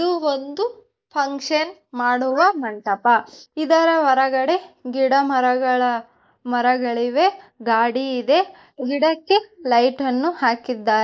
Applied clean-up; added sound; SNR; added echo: neural mask model Resemble Enhance denoiser.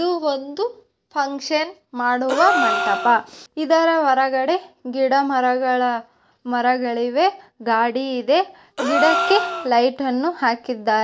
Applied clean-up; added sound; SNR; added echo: none; Gasp; 4 dB; none.